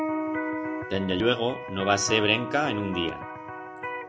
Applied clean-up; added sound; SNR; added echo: none; Electric guitar; 5 dB; none.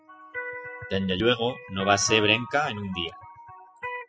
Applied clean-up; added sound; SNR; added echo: classical method spectral subtraction.